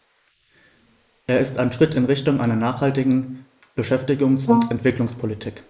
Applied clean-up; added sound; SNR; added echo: neural mask model Resemble Enhance denoiser.